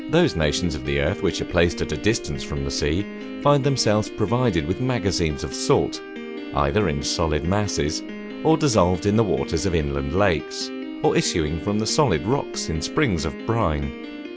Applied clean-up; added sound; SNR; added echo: none; Piano; 10 dB; none.